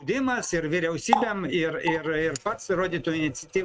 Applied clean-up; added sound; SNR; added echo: neural mask model RNNoise.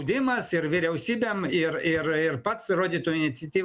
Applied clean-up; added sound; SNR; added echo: none; none; none; none.